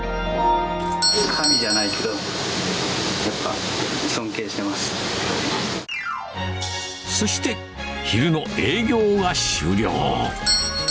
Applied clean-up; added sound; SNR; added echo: none; Doorbell; 7 dB; none.